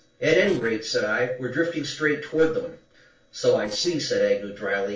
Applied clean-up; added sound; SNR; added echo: neural separator model SepFormer DNS4.